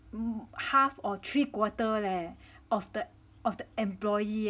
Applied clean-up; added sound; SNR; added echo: none; none; none; none.